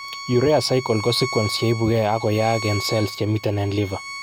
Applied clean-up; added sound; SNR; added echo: none; Bowed string instrument; 12 dB; none.